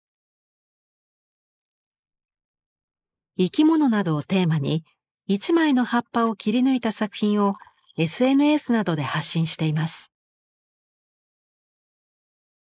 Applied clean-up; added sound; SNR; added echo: neural mask model Resemble Enhance denoiser.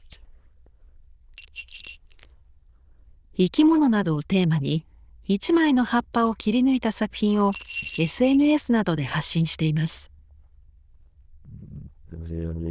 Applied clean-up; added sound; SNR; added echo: neural diffusion model UNIVERSE++.